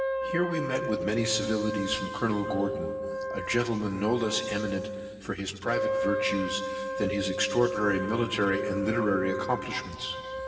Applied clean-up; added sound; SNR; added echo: none; Wind instrument, woodwind instrument; 4 dB; reverberation time 2.6 s.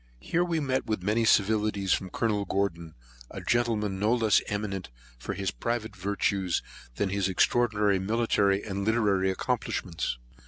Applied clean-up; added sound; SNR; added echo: none; none; none; none.